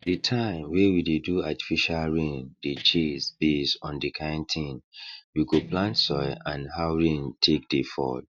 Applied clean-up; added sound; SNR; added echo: neural mask model DeepFilterNet 3.